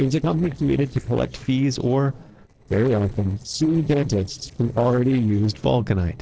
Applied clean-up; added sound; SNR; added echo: neural separator model SepFormer DNS4.